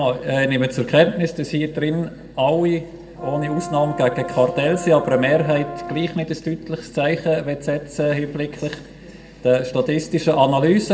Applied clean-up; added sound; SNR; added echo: none; Brass instrument; 12 dB; reverberation time 0.7 s.